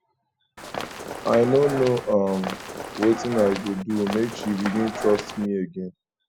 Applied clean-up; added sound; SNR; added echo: none; Run; 9 dB; none.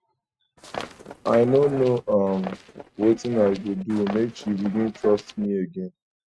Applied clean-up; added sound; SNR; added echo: neural mask model RNNoise.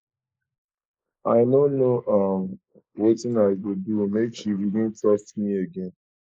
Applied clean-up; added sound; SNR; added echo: neural mask model Resemble Enhance denoiser.